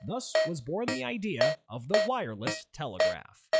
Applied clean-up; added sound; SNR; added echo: classical method log-MMSE.